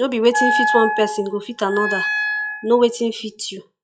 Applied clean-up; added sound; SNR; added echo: classical method log-MMSE.